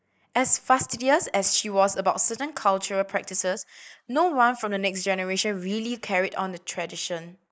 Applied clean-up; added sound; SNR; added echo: neural mask model Resemble Enhance denoiser.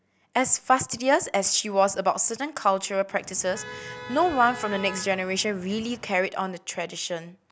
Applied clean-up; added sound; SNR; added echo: none; Motor vehicle (road); 14 dB; none.